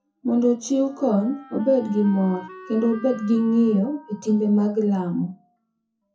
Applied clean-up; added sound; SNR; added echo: classical method WPE with log-MMSE.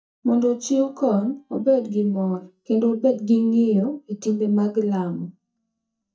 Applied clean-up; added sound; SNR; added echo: neural mask model DeepFilterNet 3.